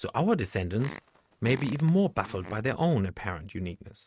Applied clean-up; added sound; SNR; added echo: neural mask model RNNoise.